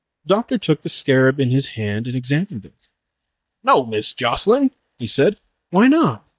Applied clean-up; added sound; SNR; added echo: neural mask model DeepFilterNet 3.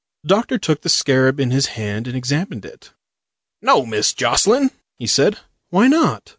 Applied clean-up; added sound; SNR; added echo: none; none; none; none.